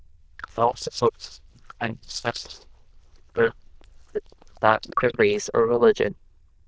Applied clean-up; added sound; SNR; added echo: neural diffusion model UNIVERSE++.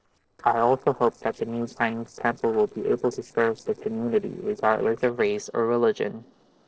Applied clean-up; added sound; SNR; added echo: neural separator model SepFormer DNS4.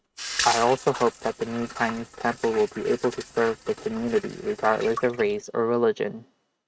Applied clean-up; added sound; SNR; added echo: neural mask model RNNoise.